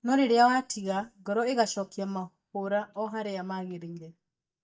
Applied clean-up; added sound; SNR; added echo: neural mask model DeepFilterNet 3.